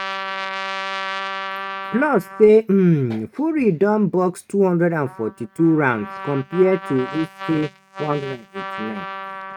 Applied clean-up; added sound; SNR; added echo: neural mask model RNNoise.